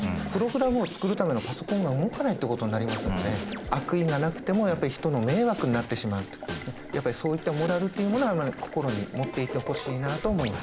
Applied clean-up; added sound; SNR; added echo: none; Water tap, faucet; 14 dB; none.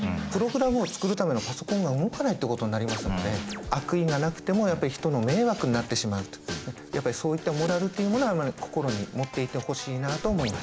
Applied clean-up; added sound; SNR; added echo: none; none; none; none.